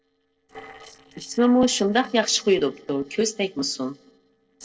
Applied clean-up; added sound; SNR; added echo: neural separator model SepFormer DNS4.